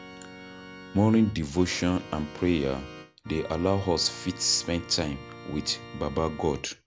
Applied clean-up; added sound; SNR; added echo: none; Organ; 16 dB; none.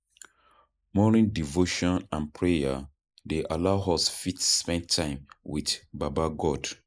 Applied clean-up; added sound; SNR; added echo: neural mask model Resemble Enhance denoiser.